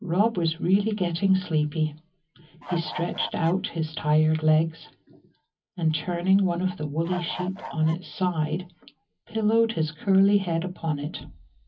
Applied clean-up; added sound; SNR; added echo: none; Bird / Fowl; 11 dB; reverberation time 0.3 s.